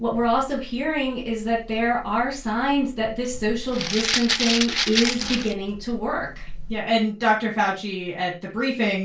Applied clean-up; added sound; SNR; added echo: none; Rattle (instrument); 1 dB; reverberation time 0.2 s.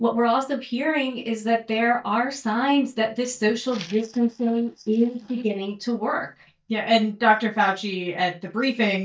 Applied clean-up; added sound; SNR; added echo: neural mask model DeepFilterNet 3.